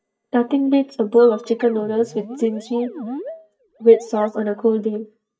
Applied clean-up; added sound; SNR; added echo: neural mask model DeepFilterNet 3.